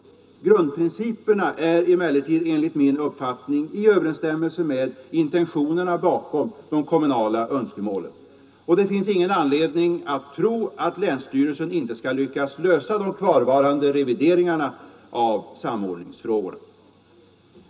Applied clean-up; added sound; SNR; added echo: none; none; none; reverberation time 0.2 s.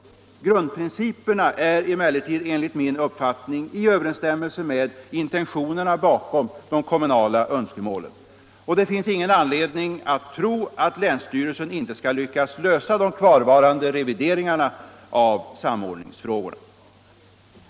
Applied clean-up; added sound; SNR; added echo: none; none; none; none.